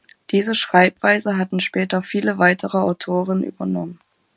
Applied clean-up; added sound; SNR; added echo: none; none; none; none.